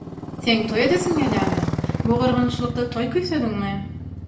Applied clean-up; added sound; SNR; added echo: none; Motorcycle; 3 dB; reverberation time 0.7 s.